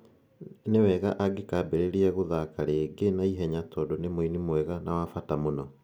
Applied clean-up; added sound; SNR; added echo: none; none; none; none.